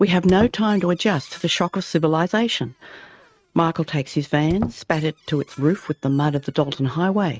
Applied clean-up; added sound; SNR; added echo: neural mask model RNNoise.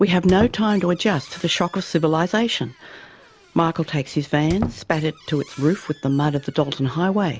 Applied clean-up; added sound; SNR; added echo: none; Squeak; 16 dB; none.